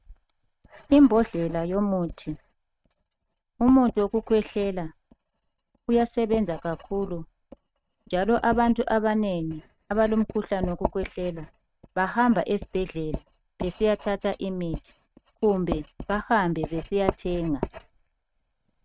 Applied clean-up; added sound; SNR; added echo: neural mask model RNNoise.